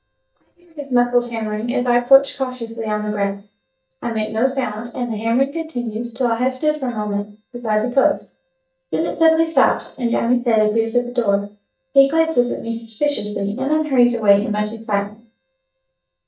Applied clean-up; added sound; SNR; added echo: neural mask model DeepFilterNet 3.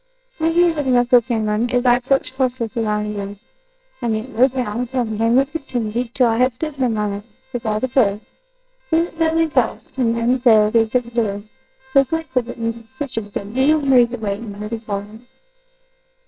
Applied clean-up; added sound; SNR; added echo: neural separator model SepFormer WHAMR!.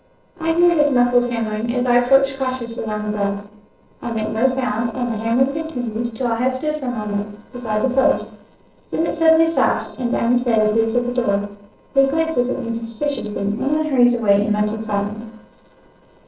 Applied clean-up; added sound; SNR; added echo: neural separator model SepFormer DNS4.